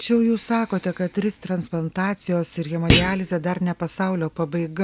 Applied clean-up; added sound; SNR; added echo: none; Thump, thud; 2 dB; none.